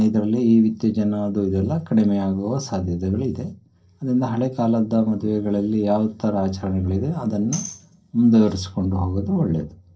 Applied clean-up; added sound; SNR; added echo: neural separator model SepFormer DNS4.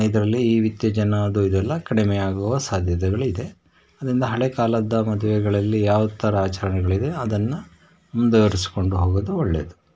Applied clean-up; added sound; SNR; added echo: none; none; none; none.